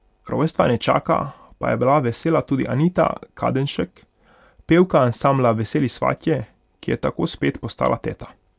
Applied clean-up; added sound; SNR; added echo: none; none; none; none.